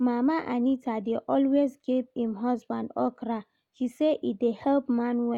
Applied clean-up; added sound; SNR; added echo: none; none; none; none.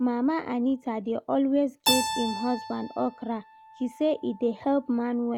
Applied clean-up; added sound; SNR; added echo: none; Keyboard (musical); 8 dB; none.